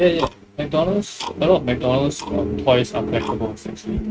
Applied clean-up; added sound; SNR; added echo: neural mask model RNNoise.